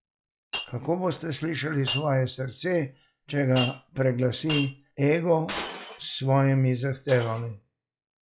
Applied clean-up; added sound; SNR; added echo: classical method log-MMSE.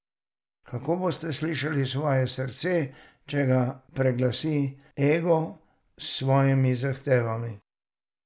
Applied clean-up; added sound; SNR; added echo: none; none; none; none.